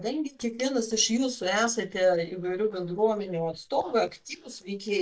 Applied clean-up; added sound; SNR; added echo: neural mask model DeepFilterNet 3.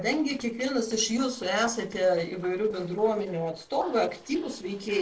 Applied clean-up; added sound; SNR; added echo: neural separator model SepFormer DNS4.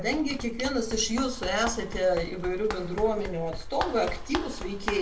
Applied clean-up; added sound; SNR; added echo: none; Run; 7 dB; reverberation time 0.2 s.